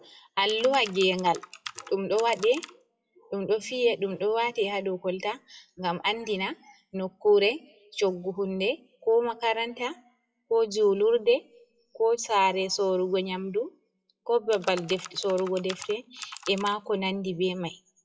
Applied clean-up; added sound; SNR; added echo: classical method WPE with log-MMSE.